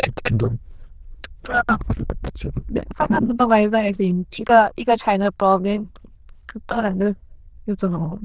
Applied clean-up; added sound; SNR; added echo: neural diffusion model UNIVERSE++.